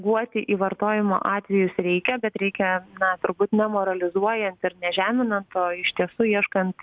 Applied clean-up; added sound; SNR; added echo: none; none; none; none.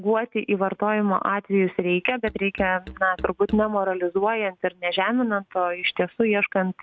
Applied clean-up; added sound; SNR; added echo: neural mask model RNNoise.